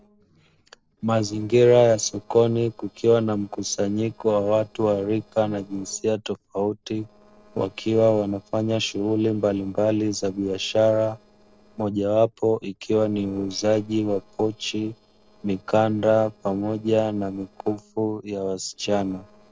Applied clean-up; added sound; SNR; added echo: neural separator model SepFormer DNS4.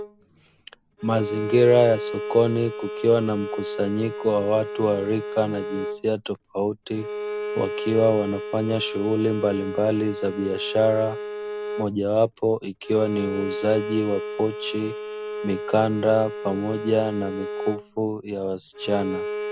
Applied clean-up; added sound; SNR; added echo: none; Bowed string instrument; 8 dB; none.